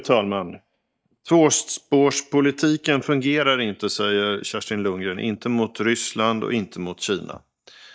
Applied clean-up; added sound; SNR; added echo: neural mask model DeepFilterNet 3.